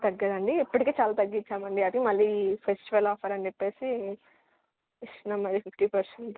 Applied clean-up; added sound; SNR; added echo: none; none; none; none.